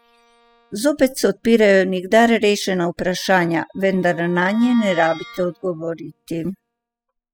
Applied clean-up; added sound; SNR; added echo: classical method spectral subtraction.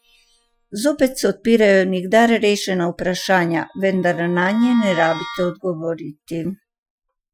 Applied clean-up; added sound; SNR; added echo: classical method Wiener filter.